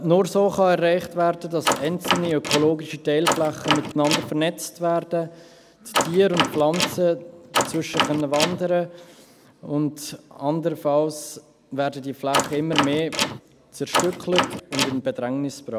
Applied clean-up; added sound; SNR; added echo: none; Door; 3 dB; none.